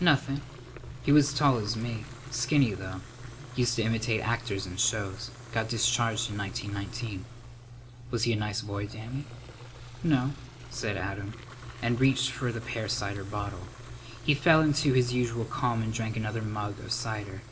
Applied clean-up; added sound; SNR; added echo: none; Fill (with liquid) / Water tap, faucet; 20 dB; reverberation time 2.8 s.